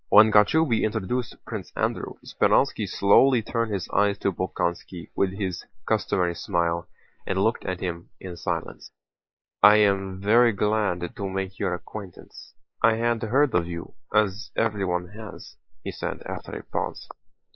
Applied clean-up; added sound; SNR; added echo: neural mask model Resemble Enhance denoiser.